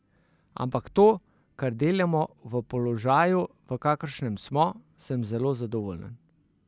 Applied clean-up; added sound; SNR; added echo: none; none; none; none.